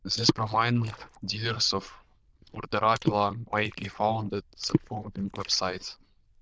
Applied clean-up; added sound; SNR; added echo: neural diffusion model UNIVERSE++.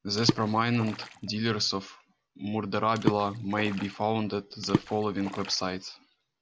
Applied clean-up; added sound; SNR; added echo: none; Water / Splash, splatter; 5 dB; none.